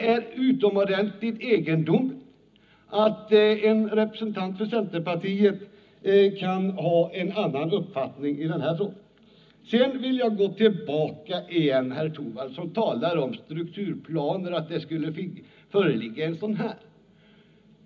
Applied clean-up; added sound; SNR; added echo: none; none; none; reverberation time 0.4 s.